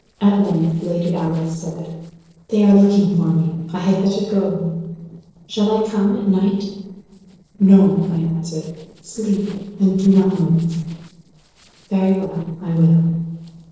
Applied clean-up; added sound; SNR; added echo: neural separator model SepFormer DNS4.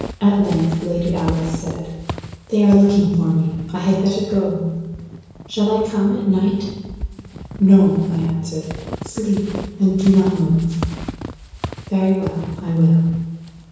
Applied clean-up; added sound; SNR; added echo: none; Squeak / Walk, footsteps; 13 dB; reverberation time 1.0 s.